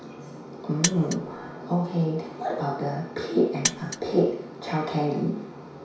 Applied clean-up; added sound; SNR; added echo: none; Mechanisms; 4 dB; reverberation time 0.6 s.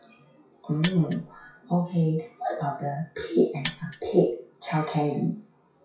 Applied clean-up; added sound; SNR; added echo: classical method WPE with log-MMSE.